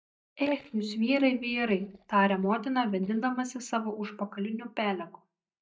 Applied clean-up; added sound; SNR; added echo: neural mask model DeepFilterNet 3.